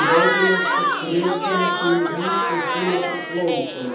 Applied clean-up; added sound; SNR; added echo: none; Crowd / Cheering; 0 dB; reverberation time 0.8 s.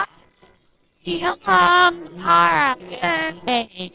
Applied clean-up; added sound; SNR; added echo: neural separator model SepFormer WHAMR!.